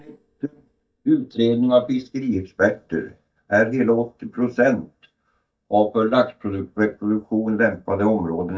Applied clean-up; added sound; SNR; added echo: neural mask model DeepFilterNet 3.